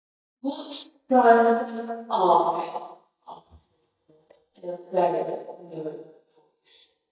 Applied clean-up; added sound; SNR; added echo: neural mask model DeepFilterNet 3.